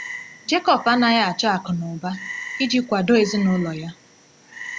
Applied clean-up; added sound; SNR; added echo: none; Frog; 15 dB; none.